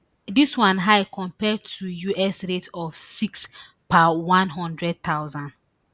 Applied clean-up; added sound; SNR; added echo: none; none; none; none.